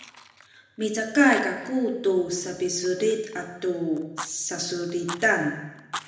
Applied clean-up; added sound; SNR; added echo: none; Fire; 17 dB; reverberation time 0.9 s.